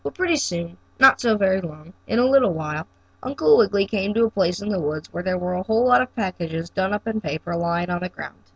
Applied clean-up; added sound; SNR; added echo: none; none; none; none.